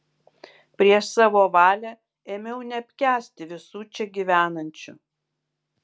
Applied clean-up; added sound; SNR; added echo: none; none; none; none.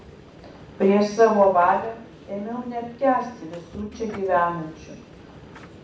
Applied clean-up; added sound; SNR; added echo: none; Subway, metro, underground; 20 dB; reverberation time 0.6 s.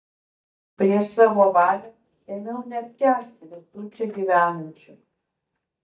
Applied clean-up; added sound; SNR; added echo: neural mask model DeepFilterNet 3.